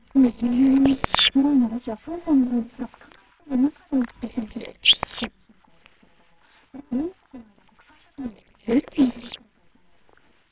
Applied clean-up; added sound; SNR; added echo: neural separator model SepFormer WHAMR!.